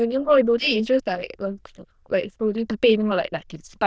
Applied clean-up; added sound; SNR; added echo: neural diffusion model UNIVERSE++.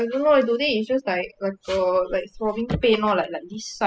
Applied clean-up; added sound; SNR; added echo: classical method spectral subtraction.